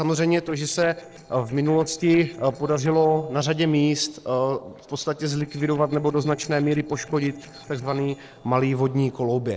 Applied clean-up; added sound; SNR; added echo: neural separator model SepFormer DNS4.